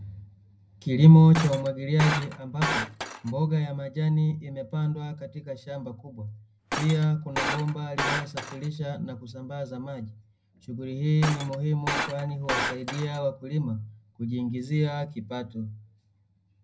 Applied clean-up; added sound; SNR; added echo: none; Shatter; 6 dB; reverberation time 0.4 s.